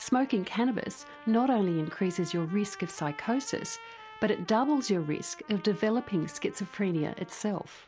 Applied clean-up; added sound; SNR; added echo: none; Trumpet; 19 dB; none.